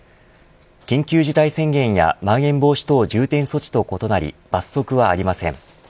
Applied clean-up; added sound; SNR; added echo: none; none; none; none.